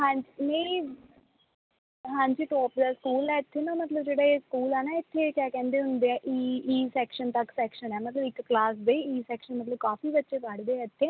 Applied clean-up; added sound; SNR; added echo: none; none; none; none.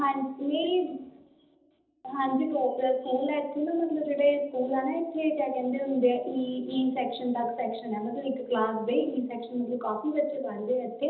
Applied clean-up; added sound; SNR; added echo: none; none; none; reverberation time 1.2 s.